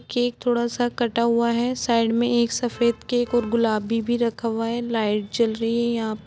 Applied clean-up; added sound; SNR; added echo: none; none; none; none.